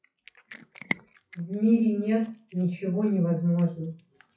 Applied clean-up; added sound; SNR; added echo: classical method WPE with log-MMSE.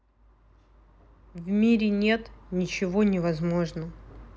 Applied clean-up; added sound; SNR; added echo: none; none; none; none.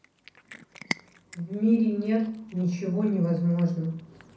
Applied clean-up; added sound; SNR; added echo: none; Cat; 16 dB; reverberation time 0.6 s.